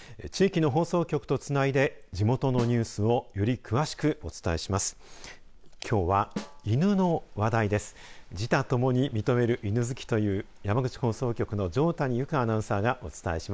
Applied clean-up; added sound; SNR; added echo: none; Snare drum; 16 dB; none.